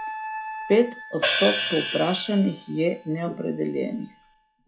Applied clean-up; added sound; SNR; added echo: classical method log-MMSE.